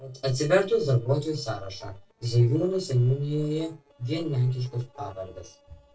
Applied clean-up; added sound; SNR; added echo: neural separator model SepFormer DNS4.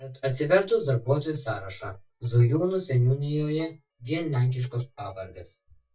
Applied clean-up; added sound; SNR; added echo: neural mask model DeepFilterNet 3.